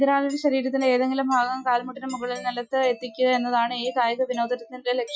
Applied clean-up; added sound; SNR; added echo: classical method Wiener filter.